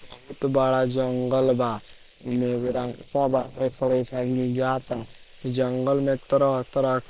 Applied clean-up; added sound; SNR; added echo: neural separator model SepFormer WHAM!.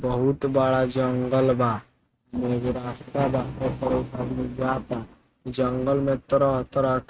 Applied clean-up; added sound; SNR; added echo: neural mask model RNNoise.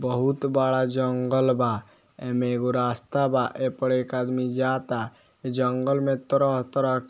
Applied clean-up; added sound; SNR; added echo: none; none; none; none.